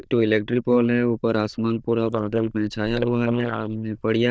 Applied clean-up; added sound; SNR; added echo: neural diffusion model UNIVERSE++.